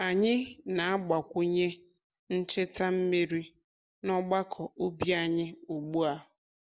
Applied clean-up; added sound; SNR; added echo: none; none; none; none.